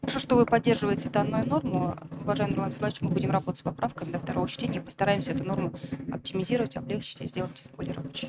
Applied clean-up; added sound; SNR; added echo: neural mask model RNNoise.